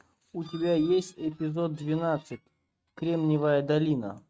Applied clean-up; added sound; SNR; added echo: neural mask model RNNoise.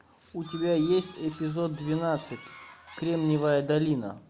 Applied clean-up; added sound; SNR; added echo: none; Bird / Fowl; 19 dB; none.